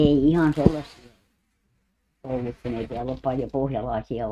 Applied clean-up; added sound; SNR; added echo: neural mask model RNNoise.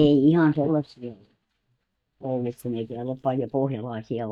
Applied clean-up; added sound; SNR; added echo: neural mask model DeepFilterNet 3.